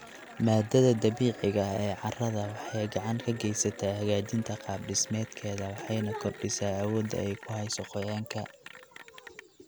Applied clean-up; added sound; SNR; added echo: none; Applause / Cheering; 18 dB; none.